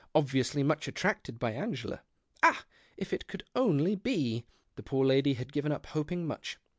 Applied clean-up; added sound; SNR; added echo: none; none; none; none.